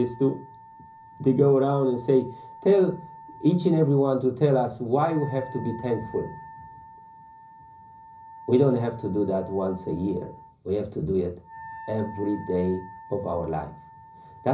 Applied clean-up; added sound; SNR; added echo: none; Wind instrument, woodwind instrument; 19 dB; reverberation time 0.5 s.